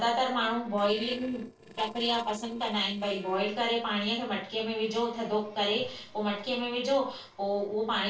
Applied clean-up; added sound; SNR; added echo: neural separator model SepFormer DNS4.